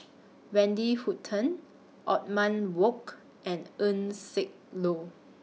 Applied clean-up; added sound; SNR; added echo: none; none; none; none.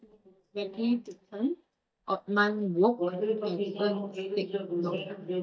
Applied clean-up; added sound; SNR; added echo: neural mask model DeepFilterNet 3.